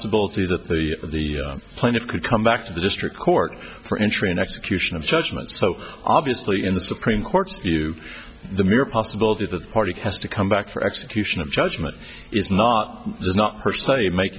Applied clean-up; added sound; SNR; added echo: none; none; none; none.